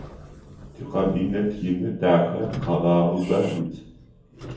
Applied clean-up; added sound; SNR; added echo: none; Squeak / Sliding door; 15 dB; reverberation time 0.7 s.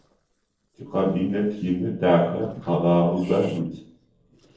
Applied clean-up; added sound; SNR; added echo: neural separator model SepFormer DNS4.